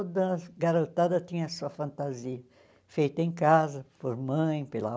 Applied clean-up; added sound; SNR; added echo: none; none; none; none.